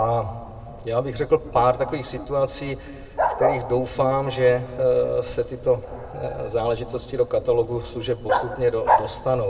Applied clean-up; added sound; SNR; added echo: none; Bark; 6 dB; reverberation time 1.9 s.